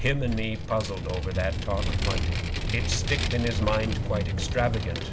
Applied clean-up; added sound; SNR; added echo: none; Vehicle; -2 dB; none.